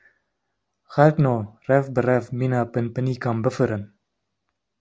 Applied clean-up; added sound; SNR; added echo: none; none; none; none.